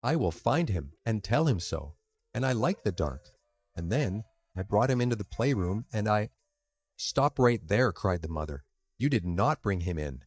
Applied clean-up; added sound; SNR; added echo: neural mask model DeepFilterNet 3.